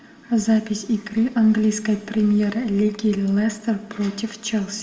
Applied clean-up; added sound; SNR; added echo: none; none; none; reverberation time 0.7 s.